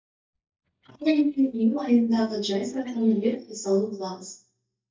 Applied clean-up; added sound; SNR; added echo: neural mask model DeepFilterNet 3.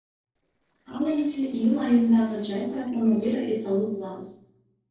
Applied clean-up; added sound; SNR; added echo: neural separator model SepFormer DNS4.